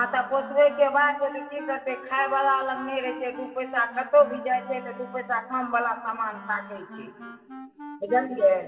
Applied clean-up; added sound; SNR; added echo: none; Wind instrument, woodwind instrument; 16 dB; reverberation time 2.3 s.